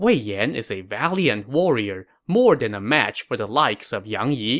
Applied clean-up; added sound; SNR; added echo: none; none; none; none.